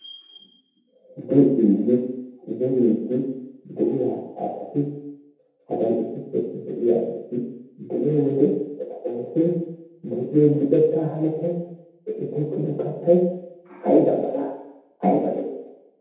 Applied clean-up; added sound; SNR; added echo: none; none; none; reverberation time 0.8 s.